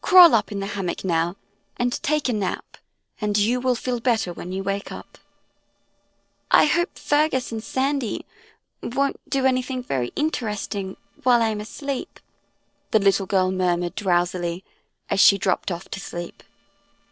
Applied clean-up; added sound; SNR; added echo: neural separator model SepFormer DNS4.